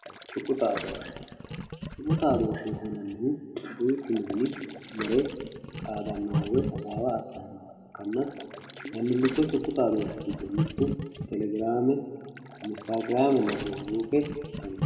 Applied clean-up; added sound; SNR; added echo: none; Gurgling; 7 dB; reverberation time 1.6 s.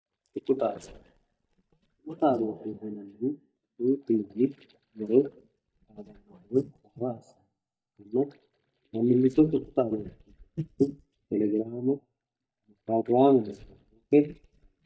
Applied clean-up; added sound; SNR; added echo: neural mask model DeepFilterNet 3.